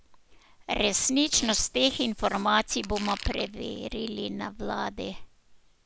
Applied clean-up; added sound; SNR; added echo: none; Fart; 15 dB; none.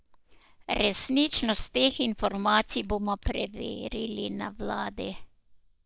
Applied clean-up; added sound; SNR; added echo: neural mask model DeepFilterNet 3.